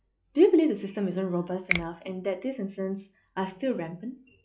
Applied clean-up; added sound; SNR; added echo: classical method log-MMSE.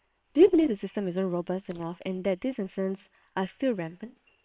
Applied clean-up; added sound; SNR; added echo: neural separator model SepFormer WHAM!.